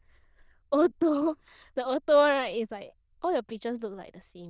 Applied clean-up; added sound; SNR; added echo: neural diffusion model UNIVERSE++.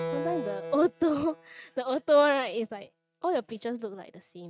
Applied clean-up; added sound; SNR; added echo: neural mask model RNNoise.